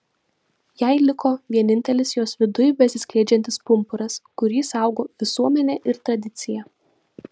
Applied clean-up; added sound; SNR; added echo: none; none; none; none.